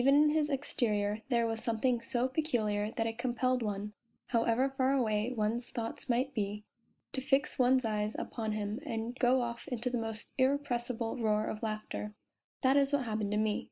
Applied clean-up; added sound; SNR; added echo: none; none; none; none.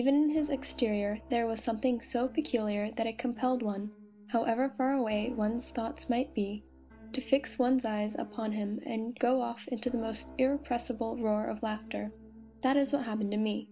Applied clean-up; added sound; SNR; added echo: none; Piano; 19 dB; none.